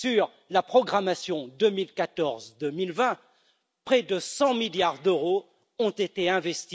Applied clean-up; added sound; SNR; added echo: none; none; none; none.